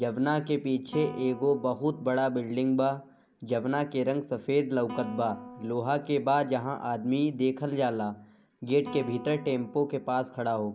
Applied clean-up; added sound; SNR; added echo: none; Guitar; 19 dB; none.